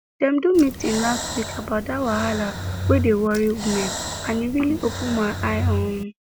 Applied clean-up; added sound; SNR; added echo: none; Breathing; 5 dB; none.